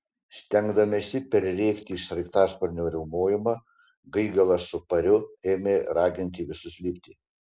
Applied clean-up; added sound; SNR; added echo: neural mask model Resemble Enhance denoiser.